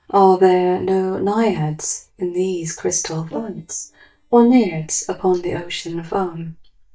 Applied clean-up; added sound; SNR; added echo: neural mask model DeepFilterNet 3.